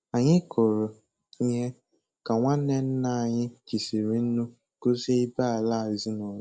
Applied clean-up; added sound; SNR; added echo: none; none; none; none.